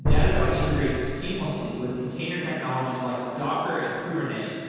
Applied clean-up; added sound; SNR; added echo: none; Drum; -2 dB; reverberation time 2.1 s.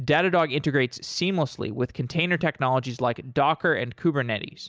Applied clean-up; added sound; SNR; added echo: none; none; none; none.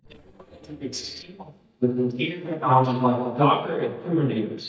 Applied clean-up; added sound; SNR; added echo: neural mask model DeepFilterNet 3.